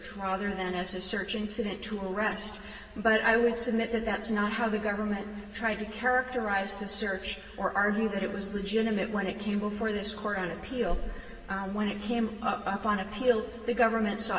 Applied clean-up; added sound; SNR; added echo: none; none; none; reverberation time 2.6 s.